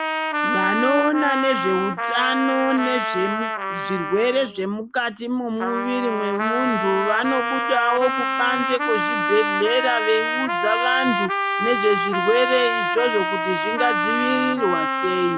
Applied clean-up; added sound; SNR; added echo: none; Trumpet; 1 dB; none.